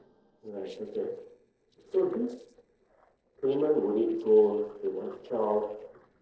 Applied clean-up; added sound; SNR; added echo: neural separator model SepFormer DNS4.